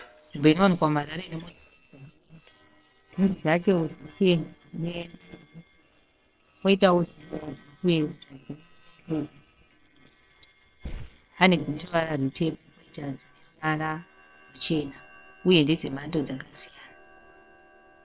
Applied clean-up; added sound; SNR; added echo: neural separator model SepFormer WHAM!.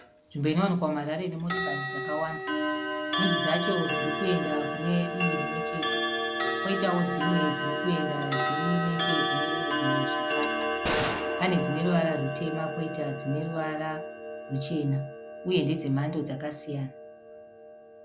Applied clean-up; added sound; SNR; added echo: none; Clock + Gunshot, gunfire; 1 dB; none.